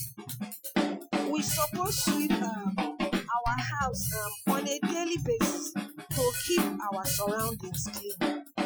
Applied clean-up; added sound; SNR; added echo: classical method Wiener filter.